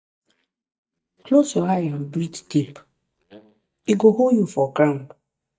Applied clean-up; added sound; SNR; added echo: neural mask model DeepFilterNet 3.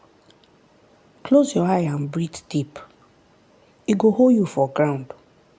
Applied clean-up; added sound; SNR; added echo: none; none; none; none.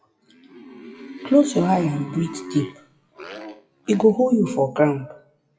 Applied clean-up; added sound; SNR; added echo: classical method WPE with log-MMSE.